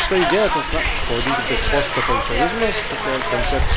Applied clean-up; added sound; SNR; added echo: none; Hiss; -3 dB; none.